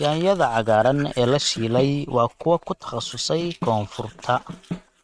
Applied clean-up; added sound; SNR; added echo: neural mask model RNNoise.